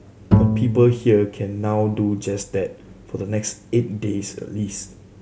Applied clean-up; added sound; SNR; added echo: none; Bowed string instrument; -1 dB; none.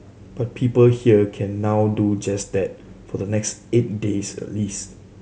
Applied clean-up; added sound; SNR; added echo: none; none; none; none.